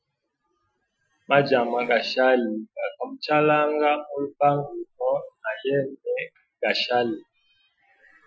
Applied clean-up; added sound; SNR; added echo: classical method Wiener filter.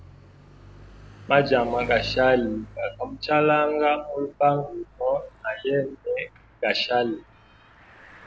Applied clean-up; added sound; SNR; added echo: none; Bicycle; 19 dB; none.